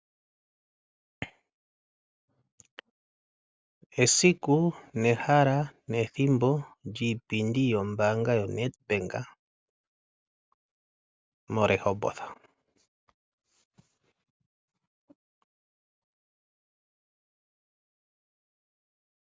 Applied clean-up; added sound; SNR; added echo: none; none; none; none.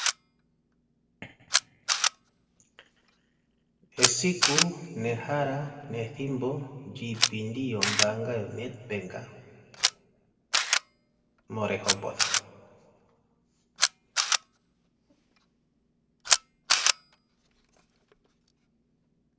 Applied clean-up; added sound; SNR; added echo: none; Camera; -4 dB; reverberation time 1.8 s.